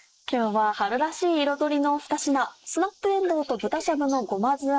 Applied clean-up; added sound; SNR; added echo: neural mask model Resemble Enhance denoiser.